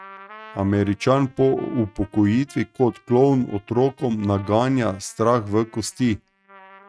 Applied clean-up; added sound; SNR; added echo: neural mask model RNNoise.